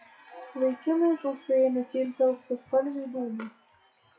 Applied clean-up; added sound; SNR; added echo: classical method WPE with log-MMSE.